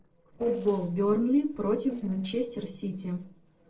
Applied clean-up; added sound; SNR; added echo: neural separator model SepFormer DNS4.